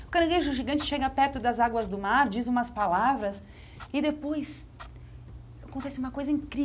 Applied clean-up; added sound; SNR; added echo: none; Clock; 16 dB; none.